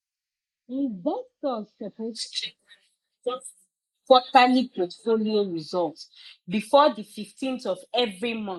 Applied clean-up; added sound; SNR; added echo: neural mask model Resemble Enhance denoiser.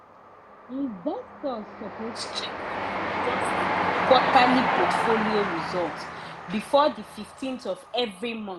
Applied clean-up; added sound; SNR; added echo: none; Train; 1 dB; none.